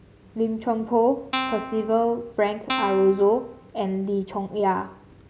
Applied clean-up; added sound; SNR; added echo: none; Guitar; 6 dB; none.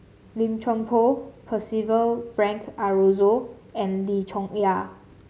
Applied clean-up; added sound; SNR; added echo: none; none; none; none.